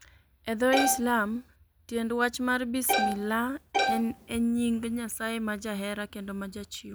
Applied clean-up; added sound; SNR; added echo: none; Bowed string instrument; 1 dB; none.